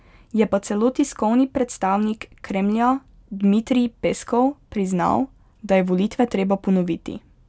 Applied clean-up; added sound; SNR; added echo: none; none; none; none.